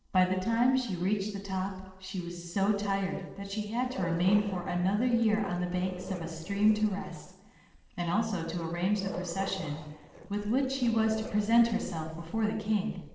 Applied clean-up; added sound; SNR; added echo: neural separator model SepFormer DNS4.